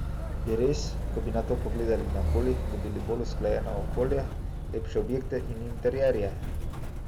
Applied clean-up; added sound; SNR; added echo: none; Motor vehicle (road); 0 dB; none.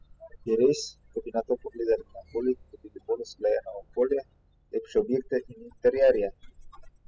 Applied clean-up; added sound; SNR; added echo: classical method spectral subtraction.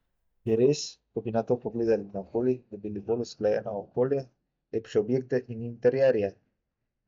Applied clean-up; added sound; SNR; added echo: neural mask model DeepFilterNet 3.